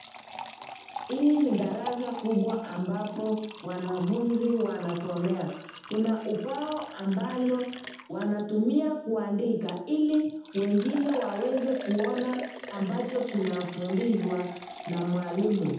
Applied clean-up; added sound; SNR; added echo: none; Liquid; 13 dB; reverberation time 0.8 s.